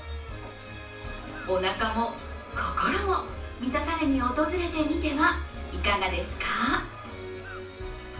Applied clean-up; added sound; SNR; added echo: none; Cough; 19 dB; reverberation time 0.3 s.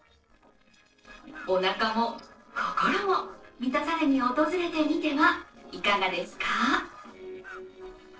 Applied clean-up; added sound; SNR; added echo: neural separator model SepFormer DNS4.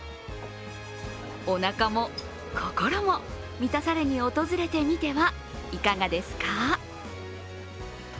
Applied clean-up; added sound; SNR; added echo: none; none; none; none.